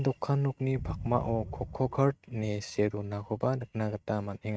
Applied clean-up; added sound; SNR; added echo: neural mask model RNNoise.